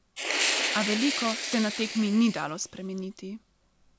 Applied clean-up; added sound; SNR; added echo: none; Fire; 0 dB; none.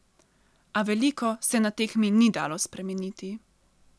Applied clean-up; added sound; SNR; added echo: none; none; none; none.